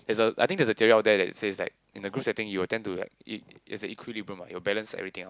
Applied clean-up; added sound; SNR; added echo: none; none; none; none.